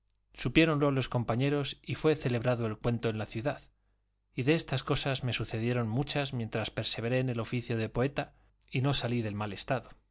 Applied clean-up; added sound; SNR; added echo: none; none; none; none.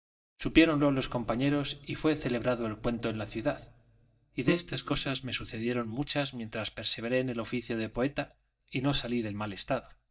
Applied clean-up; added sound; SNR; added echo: neural mask model DeepFilterNet 3.